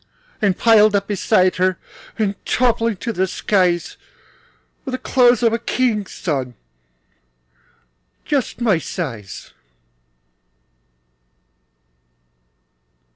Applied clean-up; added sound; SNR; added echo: none; none; none; none.